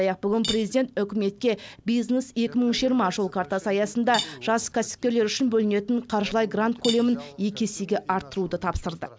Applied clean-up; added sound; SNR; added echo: none; Cutlery, silverware / Dishes, pots, and pans; 14 dB; none.